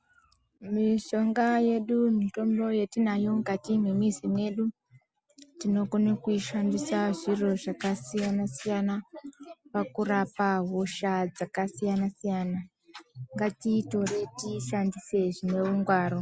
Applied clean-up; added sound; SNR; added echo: none; none; none; none.